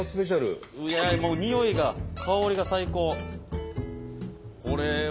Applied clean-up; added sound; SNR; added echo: none; none; none; none.